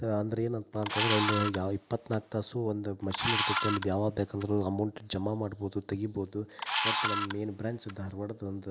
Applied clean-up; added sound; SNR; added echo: none; Camera; -1 dB; none.